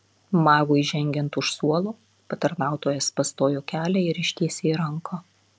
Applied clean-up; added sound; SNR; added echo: none; none; none; none.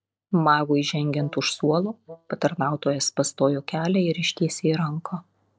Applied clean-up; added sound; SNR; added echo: neural mask model DeepFilterNet 3.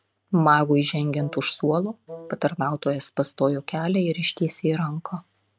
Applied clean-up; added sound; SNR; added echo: neural mask model RNNoise.